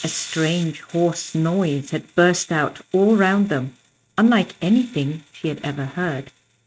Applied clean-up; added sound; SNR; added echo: neural mask model RNNoise.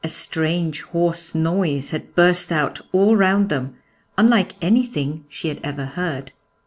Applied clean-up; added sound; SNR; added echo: none; none; none; none.